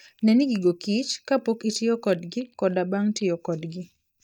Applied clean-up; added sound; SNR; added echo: neural mask model DeepFilterNet 3.